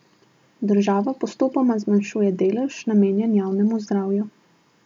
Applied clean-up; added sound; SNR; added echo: none; none; none; none.